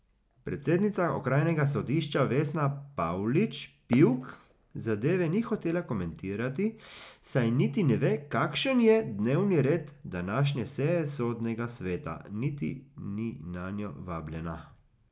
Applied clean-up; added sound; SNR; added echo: none; Fireworks; 18 dB; none.